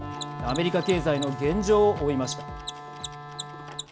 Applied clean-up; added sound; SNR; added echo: none; Mechanisms + Wind instrument, woodwind instrument; 10 dB; none.